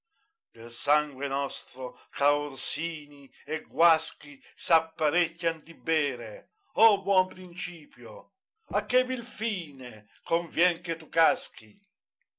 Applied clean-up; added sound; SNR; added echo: none; none; none; none.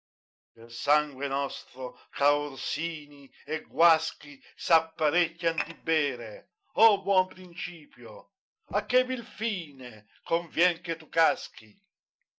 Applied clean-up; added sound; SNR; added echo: neural mask model DeepFilterNet 3.